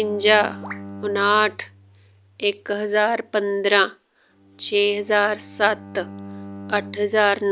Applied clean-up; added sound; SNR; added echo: none; Bowed string instrument; 18 dB; none.